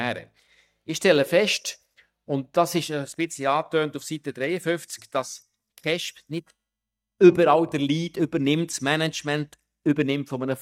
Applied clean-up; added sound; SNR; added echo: neural mask model DeepFilterNet 3.